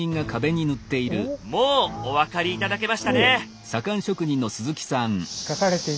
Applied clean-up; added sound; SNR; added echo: none; none; none; none.